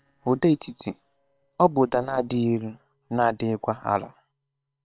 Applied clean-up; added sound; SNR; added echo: neural separator model SepFormer WHAM!.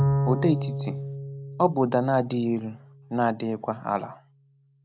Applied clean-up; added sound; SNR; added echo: none; Bowed string instrument; 4 dB; none.